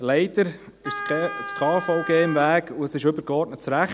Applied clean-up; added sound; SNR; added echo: none; Wind instrument, woodwind instrument; 9 dB; none.